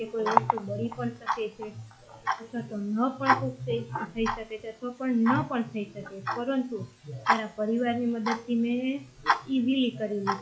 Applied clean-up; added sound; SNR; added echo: classical method log-MMSE.